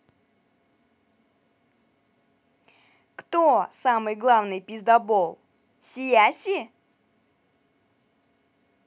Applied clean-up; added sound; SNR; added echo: none; none; none; none.